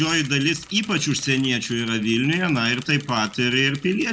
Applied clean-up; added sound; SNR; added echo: none; Mechanisms / Bicycle; 20 dB; none.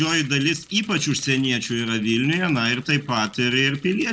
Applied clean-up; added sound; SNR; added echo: neural separator model SepFormer DNS4.